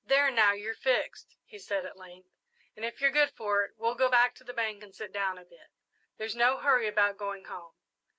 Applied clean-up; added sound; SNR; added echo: none; none; none; none.